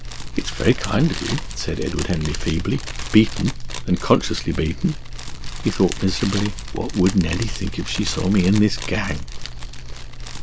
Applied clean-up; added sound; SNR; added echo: none; Fire; 5 dB; none.